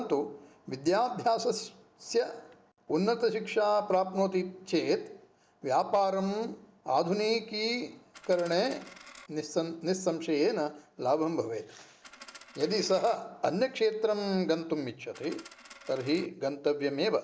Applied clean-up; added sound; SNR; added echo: none; Coin (dropping); 19 dB; none.